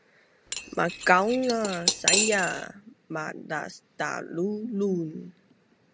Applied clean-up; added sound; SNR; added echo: none; Cutlery, silverware / Dishes, pots, and pans; 0 dB; none.